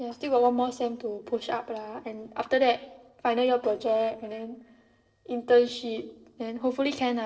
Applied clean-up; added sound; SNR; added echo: neural separator model SepFormer DNS4.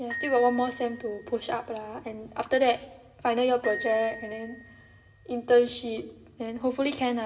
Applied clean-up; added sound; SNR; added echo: none; Glockenspiel; 15 dB; reverberation time 1.0 s.